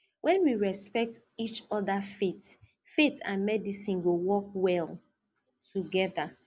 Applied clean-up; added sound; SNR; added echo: none; none; none; none.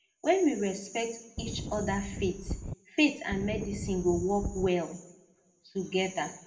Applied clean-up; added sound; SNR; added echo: none; Wind; 6 dB; reverberation time 0.4 s.